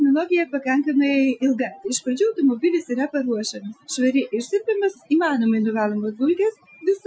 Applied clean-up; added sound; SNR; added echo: classical method Wiener filter.